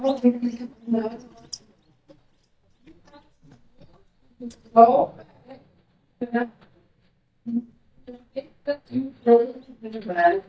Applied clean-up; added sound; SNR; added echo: neural mask model DeepFilterNet 3.